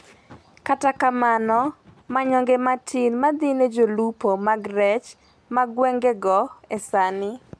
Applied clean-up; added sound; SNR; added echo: none; none; none; none.